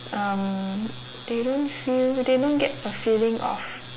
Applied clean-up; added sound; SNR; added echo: none; none; none; none.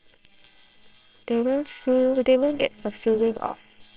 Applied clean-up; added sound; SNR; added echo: neural separator model SepFormer WHAMR!.